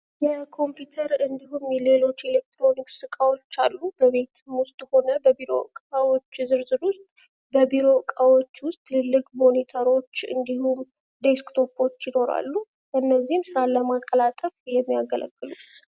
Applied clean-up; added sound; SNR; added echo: none; none; none; none.